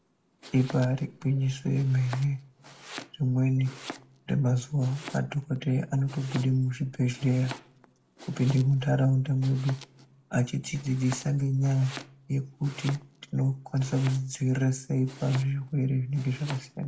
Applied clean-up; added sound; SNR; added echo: none; Domestic sounds, home sounds; 19 dB; reverberation time 0.3 s.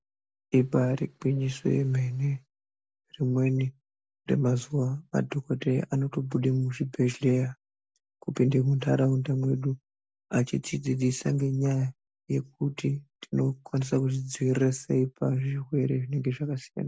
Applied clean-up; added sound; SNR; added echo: none; none; none; none.